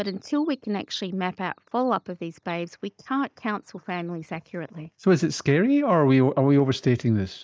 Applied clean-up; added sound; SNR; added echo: neural mask model DeepFilterNet 3.